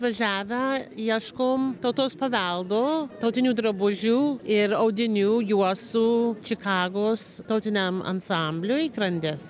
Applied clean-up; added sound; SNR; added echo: none; none; none; none.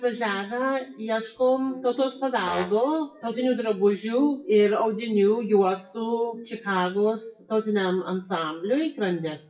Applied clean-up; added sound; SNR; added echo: classical method WPE with log-MMSE.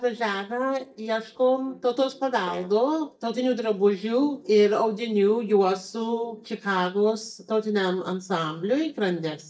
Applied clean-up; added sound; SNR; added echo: neural mask model DeepFilterNet 3.